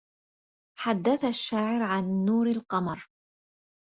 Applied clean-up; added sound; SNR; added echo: none; none; none; none.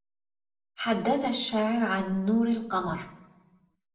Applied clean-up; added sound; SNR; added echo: none; none; none; reverberation time 0.6 s.